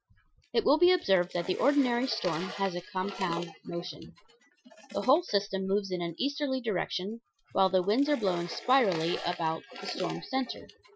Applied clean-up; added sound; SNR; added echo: classical method Wiener filter.